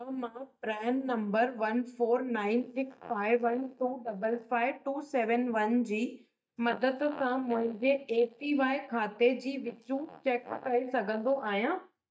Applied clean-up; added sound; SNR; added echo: neural mask model DeepFilterNet 3.